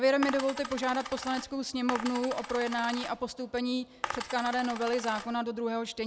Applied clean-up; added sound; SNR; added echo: none; Coin (dropping); 9 dB; none.